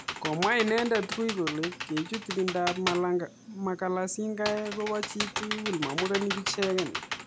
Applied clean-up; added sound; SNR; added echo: none; Computer keyboard; 6 dB; none.